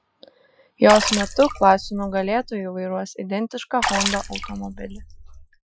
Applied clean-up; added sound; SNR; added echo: classical method Wiener filter.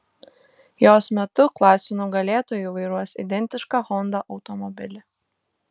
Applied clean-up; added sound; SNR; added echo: none; none; none; none.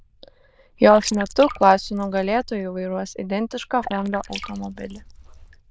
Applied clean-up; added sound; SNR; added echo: neural diffusion model UNIVERSE++.